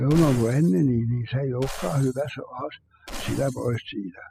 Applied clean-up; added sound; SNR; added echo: classical method spectral subtraction.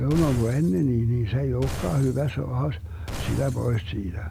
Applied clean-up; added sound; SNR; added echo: none; Glass; 12 dB; none.